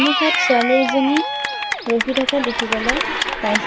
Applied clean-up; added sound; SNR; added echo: none; Cheering / Clapping; 1 dB; none.